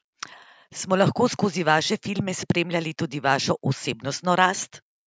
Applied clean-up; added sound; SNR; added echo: none; none; none; none.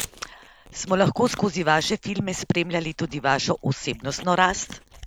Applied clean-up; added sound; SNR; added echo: none; Chewing, mastication; 18 dB; none.